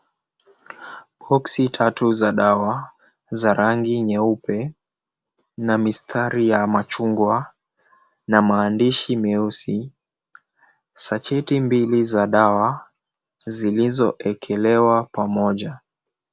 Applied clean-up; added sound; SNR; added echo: none; none; none; none.